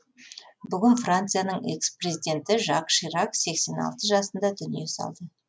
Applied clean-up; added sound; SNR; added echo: none; none; none; none.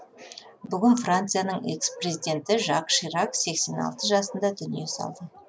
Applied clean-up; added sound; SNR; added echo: none; Bark; 19 dB; none.